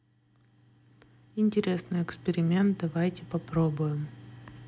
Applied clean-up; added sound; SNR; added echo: none; none; none; none.